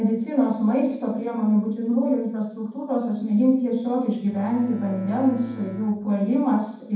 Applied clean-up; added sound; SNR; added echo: none; Bowed string instrument; 16 dB; reverberation time 0.6 s.